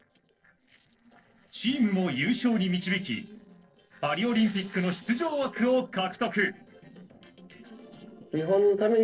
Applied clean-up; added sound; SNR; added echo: neural separator model SepFormer DNS4.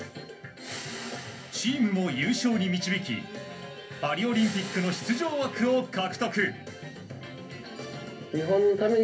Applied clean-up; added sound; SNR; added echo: none; Bowed string instrument; 18 dB; reverberation time 0.3 s.